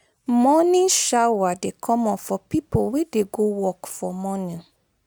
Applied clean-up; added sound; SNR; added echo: none; none; none; none.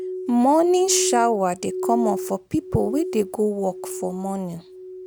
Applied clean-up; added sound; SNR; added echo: none; Glass; 8 dB; none.